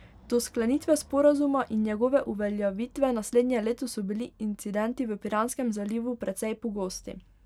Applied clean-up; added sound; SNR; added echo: none; none; none; none.